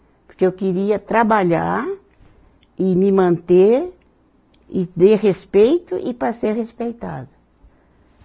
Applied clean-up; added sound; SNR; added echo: none; none; none; none.